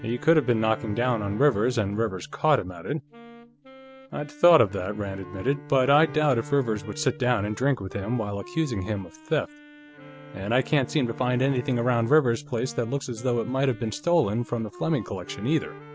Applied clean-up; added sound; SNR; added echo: none; Bowed string instrument + Wind instrument, woodwind instrument; 17 dB; none.